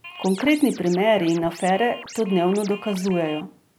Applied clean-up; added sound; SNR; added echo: none; Scratching (performance technique); 16 dB; none.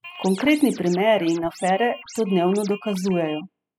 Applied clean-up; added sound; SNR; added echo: classical method spectral subtraction.